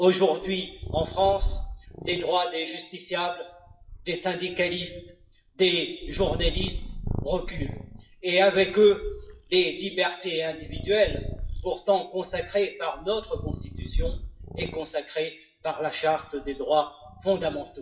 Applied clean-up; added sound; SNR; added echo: classical method WPE with log-MMSE.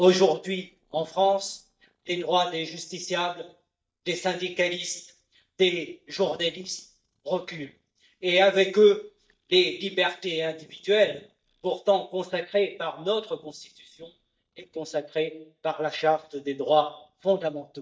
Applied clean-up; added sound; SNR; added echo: neural mask model DeepFilterNet 3.